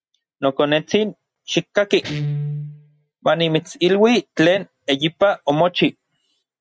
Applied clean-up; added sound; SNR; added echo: neural mask model RNNoise.